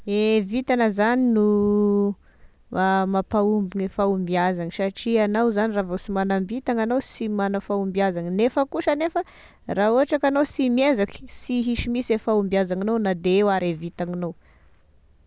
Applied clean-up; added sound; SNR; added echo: none; none; none; none.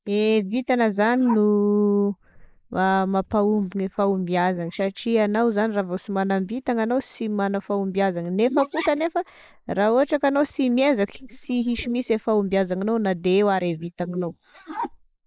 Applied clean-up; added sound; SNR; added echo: neural mask model Resemble Enhance denoiser.